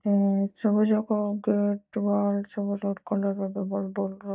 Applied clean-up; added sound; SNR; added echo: neural mask model DeepFilterNet 3.